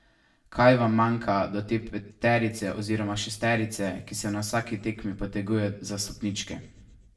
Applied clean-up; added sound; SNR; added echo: none; none; none; reverberation time 0.4 s.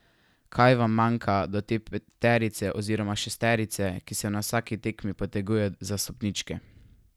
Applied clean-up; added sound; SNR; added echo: none; none; none; none.